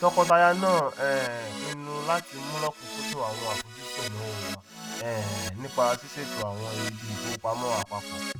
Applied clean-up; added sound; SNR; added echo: none; Keyboard (musical); 8 dB; none.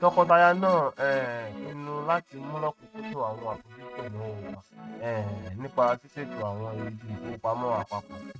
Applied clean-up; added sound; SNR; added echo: neural mask model RNNoise.